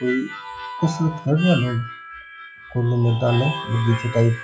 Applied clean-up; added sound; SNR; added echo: classical method log-MMSE.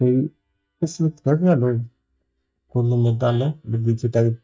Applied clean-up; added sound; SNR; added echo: neural mask model DeepFilterNet 3.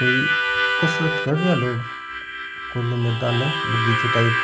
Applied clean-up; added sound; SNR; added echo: none; Harmonica; 0 dB; none.